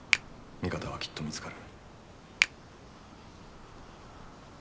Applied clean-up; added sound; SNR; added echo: none; Finger snapping; -5 dB; none.